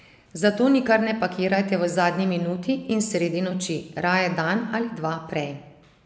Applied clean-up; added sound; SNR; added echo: none; none; none; none.